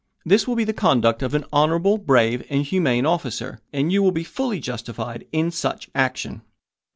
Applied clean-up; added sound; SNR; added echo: none; none; none; none.